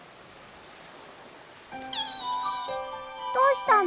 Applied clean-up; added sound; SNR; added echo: none; none; none; none.